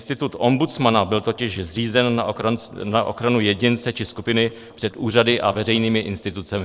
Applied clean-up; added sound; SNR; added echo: neural separator model SepFormer DNS4.